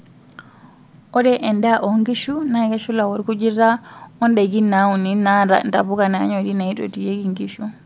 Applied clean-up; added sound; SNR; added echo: none; none; none; none.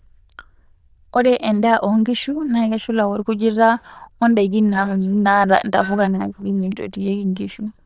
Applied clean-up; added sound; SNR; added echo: neural diffusion model UNIVERSE++.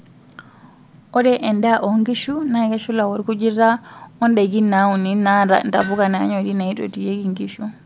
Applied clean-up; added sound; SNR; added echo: none; Hammer; 20 dB; none.